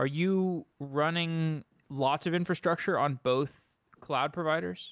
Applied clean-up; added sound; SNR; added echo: none; none; none; none.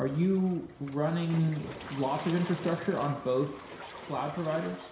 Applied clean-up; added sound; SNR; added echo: none; Waves, surf; 14 dB; reverberation time 0.7 s.